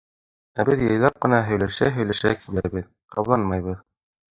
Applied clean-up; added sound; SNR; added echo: neural mask model DeepFilterNet 3.